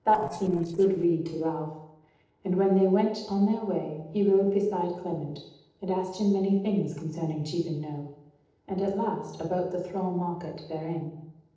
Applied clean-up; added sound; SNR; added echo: neural separator model SepFormer DNS4.